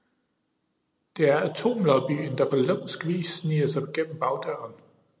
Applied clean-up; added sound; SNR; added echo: none; none; none; none.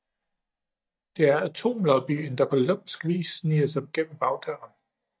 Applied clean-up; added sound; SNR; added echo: neural mask model DeepFilterNet 3.